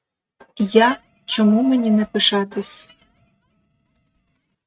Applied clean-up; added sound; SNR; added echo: neural mask model RNNoise.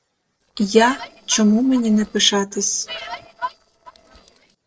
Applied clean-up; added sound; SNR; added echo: neural separator model SepFormer DNS4.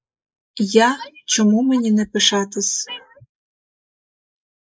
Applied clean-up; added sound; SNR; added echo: neural mask model Resemble Enhance denoiser.